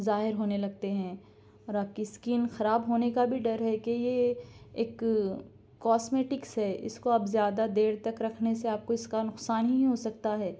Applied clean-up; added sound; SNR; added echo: none; none; none; none.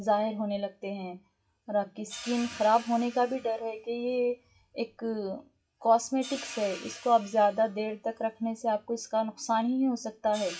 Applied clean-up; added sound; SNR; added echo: classical method WPE with log-MMSE.